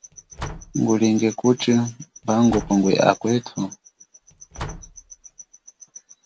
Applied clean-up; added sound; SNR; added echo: none; Slam; 17 dB; none.